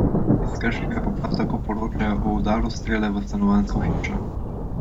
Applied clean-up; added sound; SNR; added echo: none; Thunder; -1 dB; none.